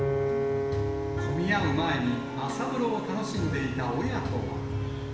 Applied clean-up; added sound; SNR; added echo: none; Piano; 3 dB; reverberation time 1.3 s.